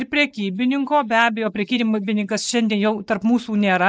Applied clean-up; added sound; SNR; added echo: neural mask model Resemble Enhance denoiser.